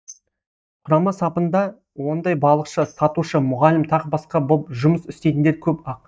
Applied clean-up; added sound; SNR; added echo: neural mask model DeepFilterNet 3.